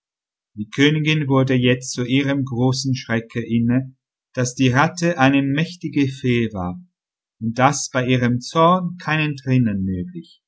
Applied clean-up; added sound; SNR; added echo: none; none; none; none.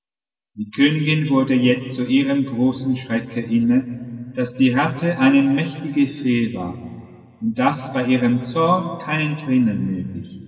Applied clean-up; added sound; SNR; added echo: none; none; none; reverberation time 2.1 s.